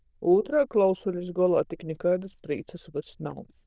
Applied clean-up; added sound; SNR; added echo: neural diffusion model UNIVERSE++.